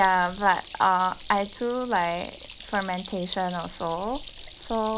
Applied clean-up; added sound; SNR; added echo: none; Stream; 5 dB; none.